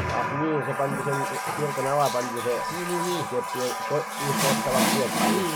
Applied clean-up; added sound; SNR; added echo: none; Water tap, faucet; -1 dB; none.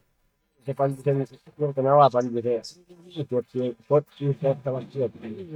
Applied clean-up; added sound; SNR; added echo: neural mask model DeepFilterNet 3.